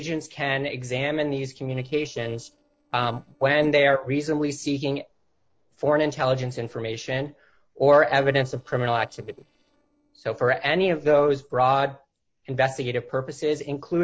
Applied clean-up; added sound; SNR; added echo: neural separator model SepFormer DNS4.